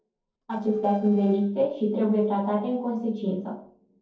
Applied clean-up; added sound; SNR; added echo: neural separator model SepFormer DNS4.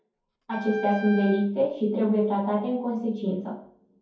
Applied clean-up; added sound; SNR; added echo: none; Wind instrument, woodwind instrument; 14 dB; reverberation time 0.6 s.